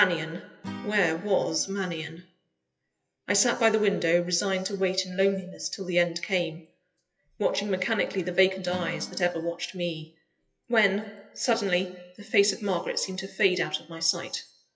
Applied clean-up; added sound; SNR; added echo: classical method WPE with log-MMSE.